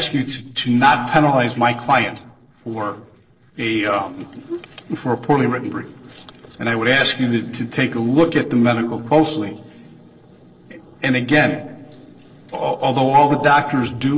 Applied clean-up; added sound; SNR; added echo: neural separator model SepFormer DNS4.